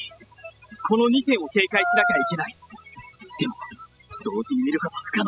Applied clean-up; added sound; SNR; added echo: classical method spectral subtraction.